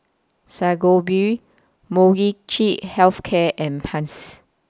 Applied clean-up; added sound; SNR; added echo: none; none; none; none.